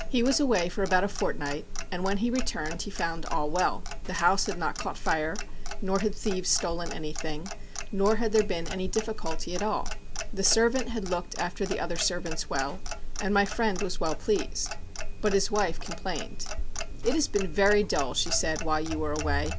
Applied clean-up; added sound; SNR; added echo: none; Clock; 1 dB; none.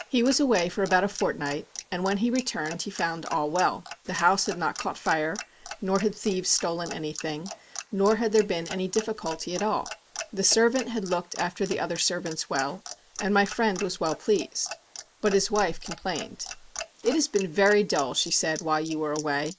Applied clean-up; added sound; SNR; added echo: neural mask model Resemble Enhance denoiser.